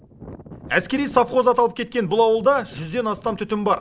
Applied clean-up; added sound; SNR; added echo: none; none; none; none.